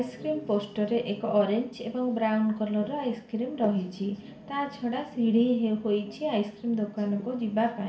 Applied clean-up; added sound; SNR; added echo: none; none; none; reverberation time 0.5 s.